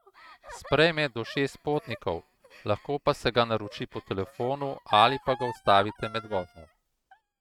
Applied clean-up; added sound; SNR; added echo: neural mask model RNNoise.